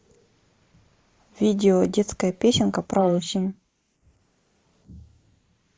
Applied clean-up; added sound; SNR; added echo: neural mask model Resemble Enhance denoiser.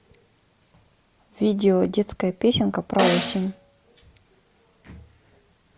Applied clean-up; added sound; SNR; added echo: none; Snare drum; 2 dB; none.